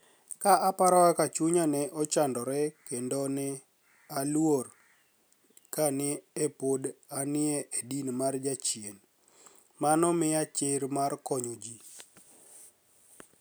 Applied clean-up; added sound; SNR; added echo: none; none; none; none.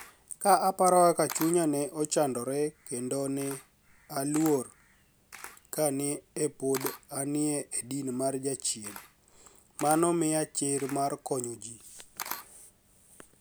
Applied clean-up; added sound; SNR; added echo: none; Camera; 18 dB; none.